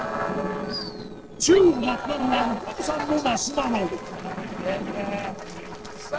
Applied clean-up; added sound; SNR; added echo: neural separator model SepFormer DNS4.